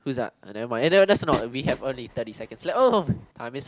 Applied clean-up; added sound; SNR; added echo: none; Train; 12 dB; none.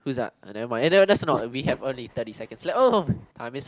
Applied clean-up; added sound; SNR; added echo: neural mask model Resemble Enhance denoiser.